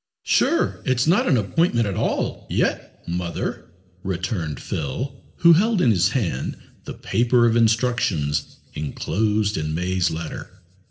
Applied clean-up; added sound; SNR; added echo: none; none; none; reverberation time 0.8 s.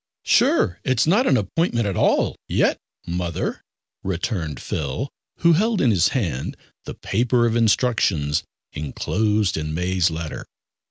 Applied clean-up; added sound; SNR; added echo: none; none; none; none.